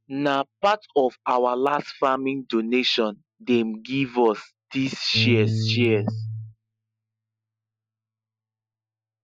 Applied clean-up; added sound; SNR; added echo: classical method Wiener filter.